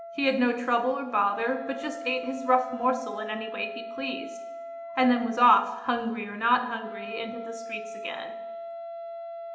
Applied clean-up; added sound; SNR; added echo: none; Wind instrument, woodwind instrument; 11 dB; reverberation time 0.9 s.